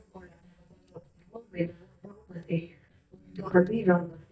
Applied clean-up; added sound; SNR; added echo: neural mask model DeepFilterNet 3.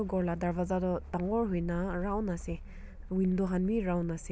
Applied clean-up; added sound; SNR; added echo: none; none; none; none.